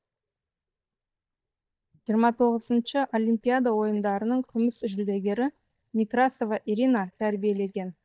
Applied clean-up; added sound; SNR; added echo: neural mask model DeepFilterNet 3.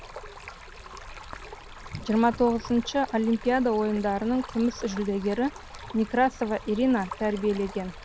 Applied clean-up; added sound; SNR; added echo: none; Stream; 15 dB; none.